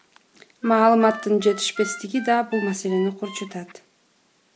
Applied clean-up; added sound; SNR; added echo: none; Harmonica; 15 dB; none.